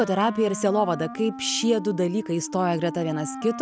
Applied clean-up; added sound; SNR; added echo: none; Wind instrument, woodwind instrument; 12 dB; none.